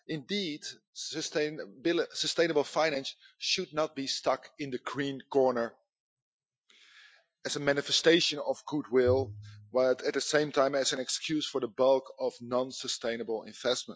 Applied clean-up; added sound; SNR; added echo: classical method Wiener filter.